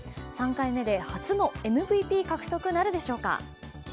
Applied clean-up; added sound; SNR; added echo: none; none; none; none.